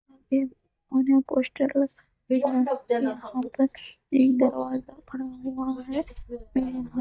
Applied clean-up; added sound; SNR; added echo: neural mask model DeepFilterNet 3.